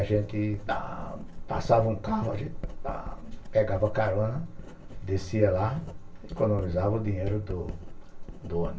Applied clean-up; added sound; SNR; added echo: none; Writing; 9 dB; reverberation time 0.2 s.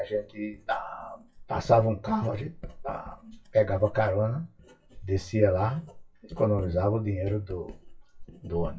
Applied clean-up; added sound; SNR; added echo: classical method WPE with log-MMSE.